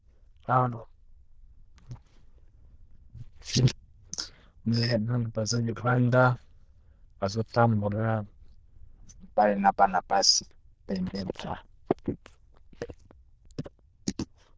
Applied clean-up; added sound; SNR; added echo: neural diffusion model UNIVERSE++.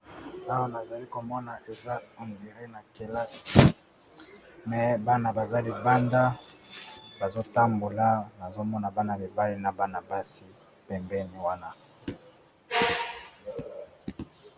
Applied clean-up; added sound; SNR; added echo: none; none; none; none.